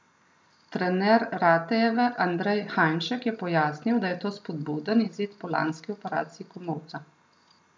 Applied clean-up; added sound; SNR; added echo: none; none; none; none.